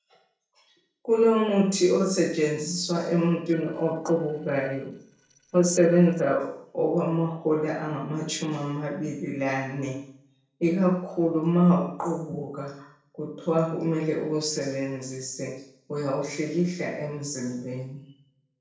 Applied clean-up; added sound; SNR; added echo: neural separator model SepFormer DNS4.